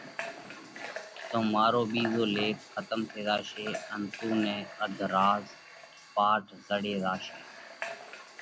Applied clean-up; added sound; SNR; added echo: none; Water tap, faucet / Water; 12 dB; none.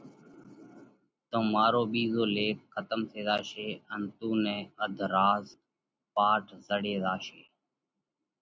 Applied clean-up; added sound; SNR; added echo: none; none; none; none.